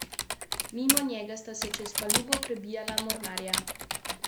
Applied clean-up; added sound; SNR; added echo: none; Typing; -4 dB; none.